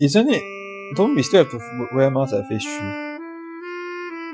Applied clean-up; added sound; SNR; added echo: classical method Wiener filter.